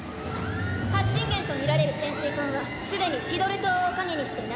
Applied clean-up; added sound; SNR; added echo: none; Telephone; 17 dB; none.